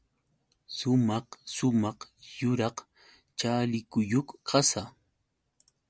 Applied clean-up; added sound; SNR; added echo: none; none; none; none.